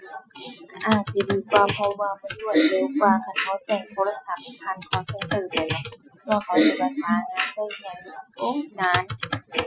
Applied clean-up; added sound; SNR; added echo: classical method Wiener filter.